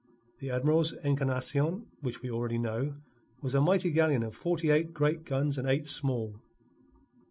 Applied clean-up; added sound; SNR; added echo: none; none; none; none.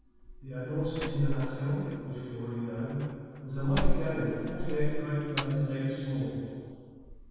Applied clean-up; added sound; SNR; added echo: none; Slam; 1 dB; reverberation time 2.1 s.